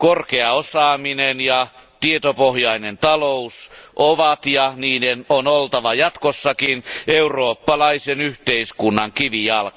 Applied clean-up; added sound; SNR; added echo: none; none; none; none.